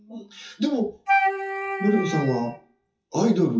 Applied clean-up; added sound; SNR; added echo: classical method WPE with log-MMSE.